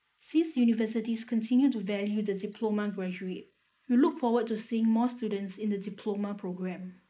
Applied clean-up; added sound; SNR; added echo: neural mask model Resemble Enhance denoiser.